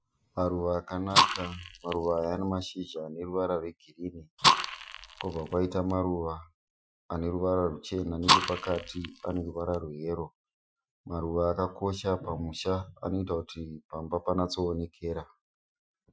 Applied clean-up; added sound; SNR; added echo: classical method Wiener filter.